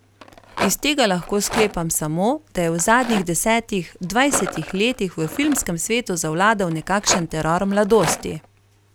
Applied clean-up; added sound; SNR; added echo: none; Rattle; 11 dB; none.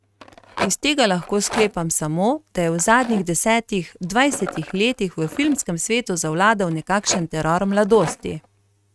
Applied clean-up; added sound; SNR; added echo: neural mask model RNNoise.